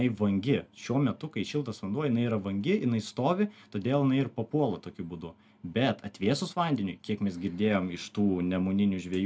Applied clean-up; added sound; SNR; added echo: none; none; none; none.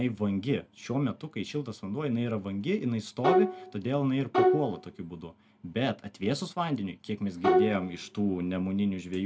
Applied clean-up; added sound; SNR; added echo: none; Bowed string instrument; -3 dB; none.